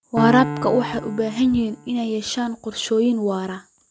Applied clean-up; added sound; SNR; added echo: none; Piano; 10 dB; none.